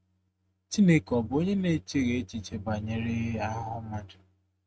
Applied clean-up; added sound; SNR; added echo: neural mask model RNNoise.